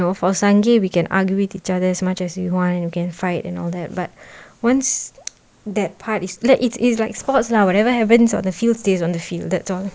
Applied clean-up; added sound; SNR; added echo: none; none; none; none.